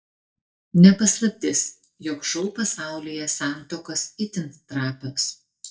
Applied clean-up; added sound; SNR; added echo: neural mask model DeepFilterNet 3.